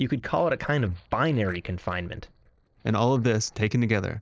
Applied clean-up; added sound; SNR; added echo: neural separator model SepFormer DNS4.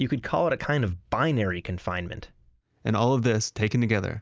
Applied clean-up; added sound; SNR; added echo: none; none; none; none.